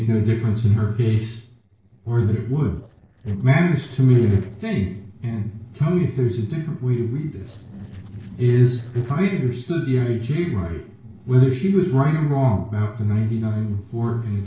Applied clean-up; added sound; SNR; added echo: neural separator model SepFormer DNS4.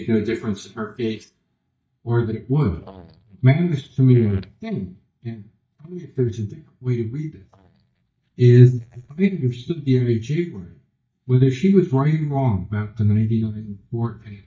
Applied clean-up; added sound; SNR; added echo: neural mask model DeepFilterNet 3.